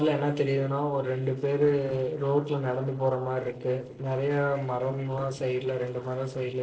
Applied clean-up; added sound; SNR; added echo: neural separator model SepFormer DNS4.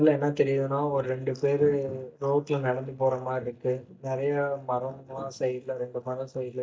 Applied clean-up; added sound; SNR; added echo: neural mask model DeepFilterNet 3.